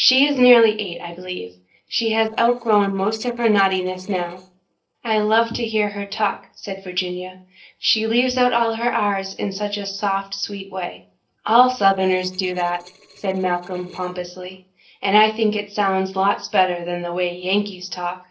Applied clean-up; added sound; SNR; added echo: neural separator model SepFormer DNS4.